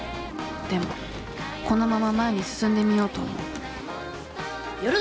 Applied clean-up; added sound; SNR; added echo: none; none; none; none.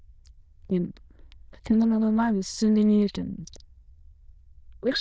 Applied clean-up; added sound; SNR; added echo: neural diffusion model UNIVERSE++.